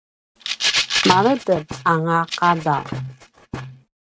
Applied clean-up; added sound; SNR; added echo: neural mask model RNNoise.